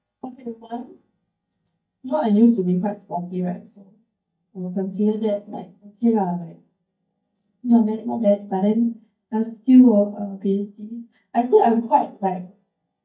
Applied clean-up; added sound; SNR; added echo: neural mask model DeepFilterNet 3.